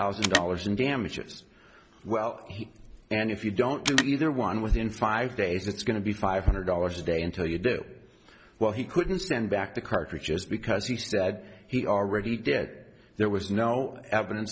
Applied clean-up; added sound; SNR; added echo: none; Telephone; 7 dB; none.